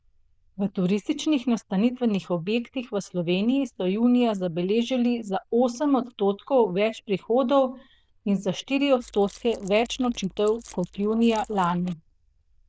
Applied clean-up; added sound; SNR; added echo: neural diffusion model UNIVERSE++.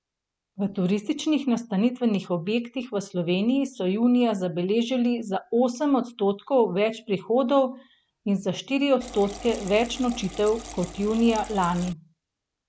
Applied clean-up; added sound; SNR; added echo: none; Liquid; 15 dB; none.